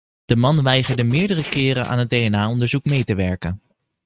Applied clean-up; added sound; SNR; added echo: neural mask model RNNoise.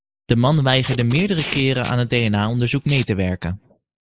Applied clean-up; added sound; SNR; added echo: neural mask model Resemble Enhance denoiser.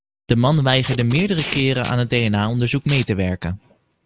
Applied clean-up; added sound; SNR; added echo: none; Packing tape, duct tape; 16 dB; none.